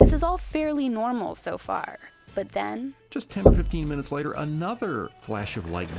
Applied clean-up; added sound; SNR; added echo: none; Knock / Wood; -4 dB; none.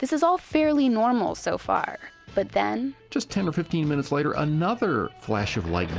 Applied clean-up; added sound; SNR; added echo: none; none; none; none.